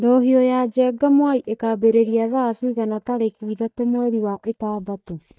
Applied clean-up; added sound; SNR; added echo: neural mask model DeepFilterNet 3.